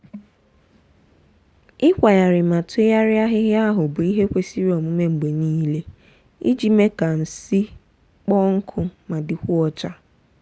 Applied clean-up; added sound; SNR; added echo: none; none; none; none.